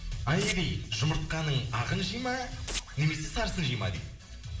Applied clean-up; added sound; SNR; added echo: none; Domestic sounds, home sounds; 11 dB; reverberation time 0.9 s.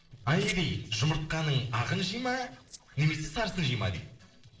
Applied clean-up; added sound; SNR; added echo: neural separator model SepFormer DNS4.